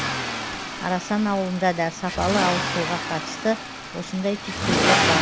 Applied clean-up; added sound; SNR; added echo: none; Accelerating, revving, vroom; 0 dB; none.